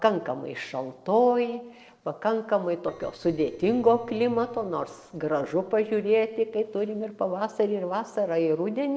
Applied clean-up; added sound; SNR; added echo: neural separator model SepFormer DNS4.